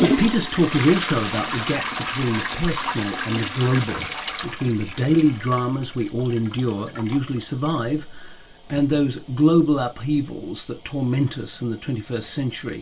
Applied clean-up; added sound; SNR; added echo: none; Trickle, dribble / Toilet flush / Hiss; 9 dB; reverberation time 0.2 s.